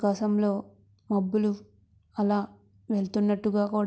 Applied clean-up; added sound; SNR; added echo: none; none; none; none.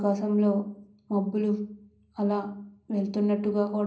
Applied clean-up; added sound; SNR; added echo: none; none; none; reverberation time 0.5 s.